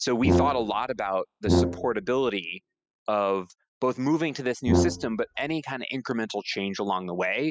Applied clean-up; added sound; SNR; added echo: classical method spectral subtraction.